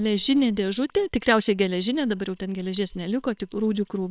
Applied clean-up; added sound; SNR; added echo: neural separator model SepFormer WHAMR!.